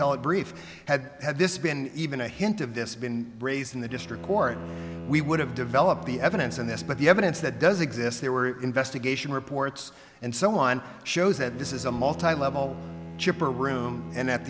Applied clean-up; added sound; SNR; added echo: none; Bowed string instrument; 14 dB; none.